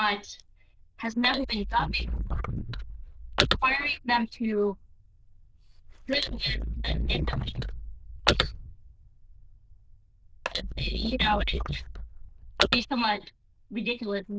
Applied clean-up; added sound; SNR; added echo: neural diffusion model UNIVERSE++.